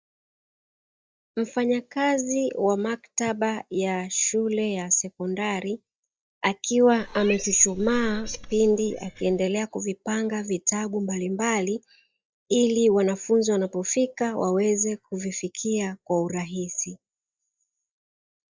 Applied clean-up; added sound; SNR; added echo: neural mask model DeepFilterNet 3.